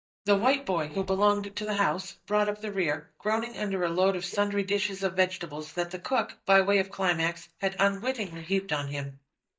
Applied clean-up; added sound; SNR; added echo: neural mask model DeepFilterNet 3.